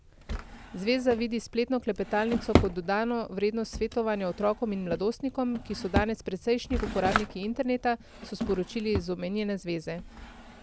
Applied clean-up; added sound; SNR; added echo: none; Drawer open or close; 5 dB; none.